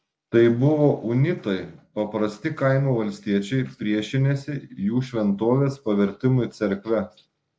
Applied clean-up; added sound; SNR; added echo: none; none; none; none.